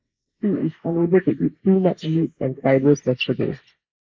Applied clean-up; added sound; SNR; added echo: neural mask model Resemble Enhance denoiser.